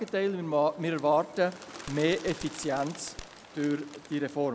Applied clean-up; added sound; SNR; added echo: none; Bird; 17 dB; none.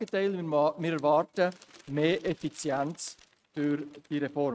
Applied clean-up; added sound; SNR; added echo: neural mask model RNNoise.